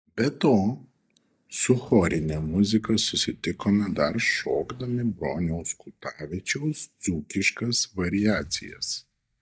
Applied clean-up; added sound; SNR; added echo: neural mask model DeepFilterNet 3.